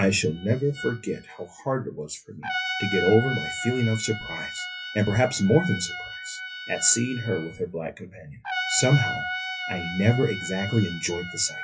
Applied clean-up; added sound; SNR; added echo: classical method WPE with log-MMSE.